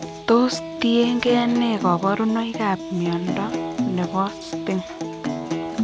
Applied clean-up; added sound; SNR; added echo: none; Acoustic guitar; 6 dB; none.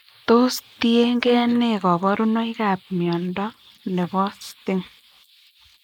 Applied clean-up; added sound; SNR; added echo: neural mask model Resemble Enhance denoiser.